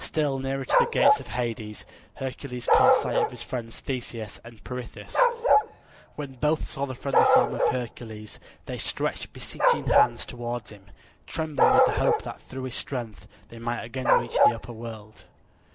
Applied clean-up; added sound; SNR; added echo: none; Bark; -4 dB; none.